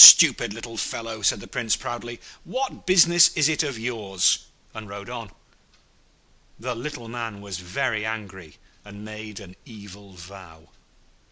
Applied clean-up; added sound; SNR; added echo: none; none; none; none.